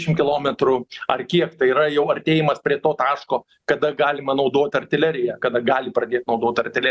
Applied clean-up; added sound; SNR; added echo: none; none; none; none.